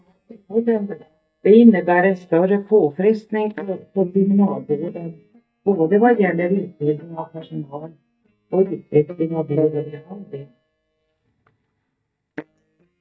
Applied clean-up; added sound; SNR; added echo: neural mask model DeepFilterNet 3.